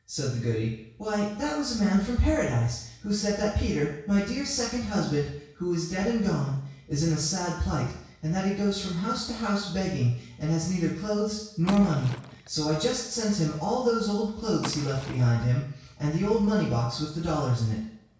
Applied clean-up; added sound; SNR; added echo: none; Liquid; 17 dB; reverberation time 0.6 s.